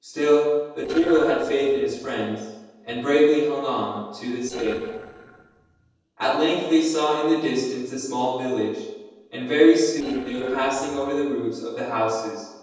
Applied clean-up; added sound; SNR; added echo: neural separator model SepFormer DNS4.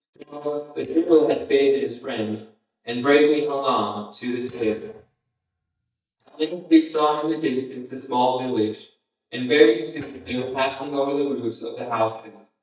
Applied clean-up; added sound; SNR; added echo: neural mask model DeepFilterNet 3.